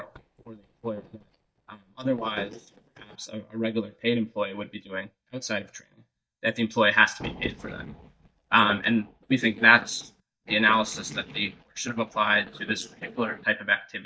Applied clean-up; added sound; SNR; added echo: neural mask model DeepFilterNet 3.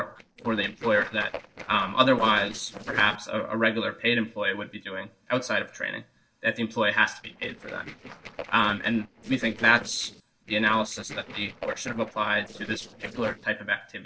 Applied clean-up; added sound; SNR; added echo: neural separator model SepFormer DNS4.